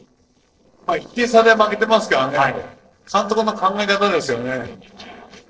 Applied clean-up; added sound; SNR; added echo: neural separator model SepFormer DNS4.